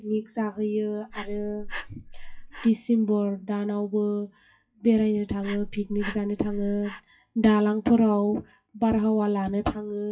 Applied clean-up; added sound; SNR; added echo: classical method WPE with log-MMSE.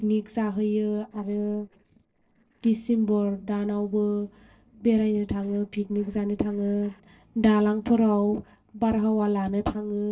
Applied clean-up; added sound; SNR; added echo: neural separator model SepFormer DNS4.